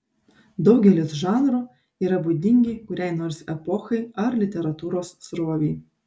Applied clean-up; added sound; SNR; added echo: none; none; none; none.